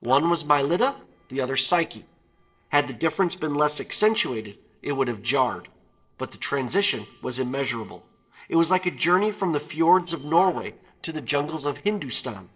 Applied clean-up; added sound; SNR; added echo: neural separator model SepFormer DNS4.